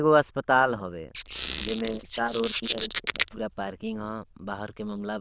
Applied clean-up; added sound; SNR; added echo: neural diffusion model UNIVERSE++.